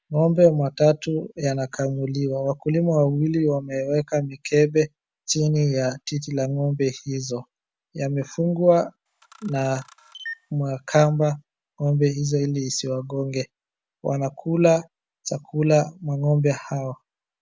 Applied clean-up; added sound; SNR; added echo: none; Camera; 19 dB; none.